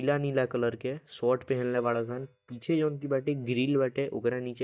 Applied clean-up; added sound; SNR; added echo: neural mask model DeepFilterNet 3.